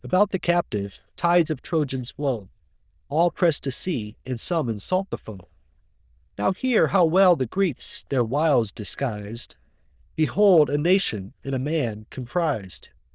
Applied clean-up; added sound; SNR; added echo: neural diffusion model UNIVERSE++.